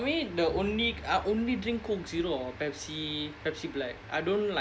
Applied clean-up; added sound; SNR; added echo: none; Bowed string instrument; 16 dB; none.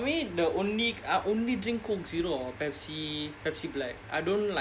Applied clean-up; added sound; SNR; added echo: none; none; none; none.